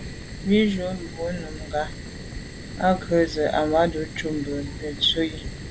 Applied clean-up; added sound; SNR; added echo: none; Fire; 10 dB; none.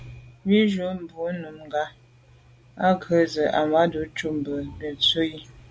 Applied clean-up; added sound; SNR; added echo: none; none; none; none.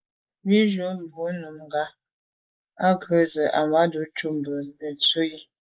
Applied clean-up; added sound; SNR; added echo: neural mask model Resemble Enhance denoiser.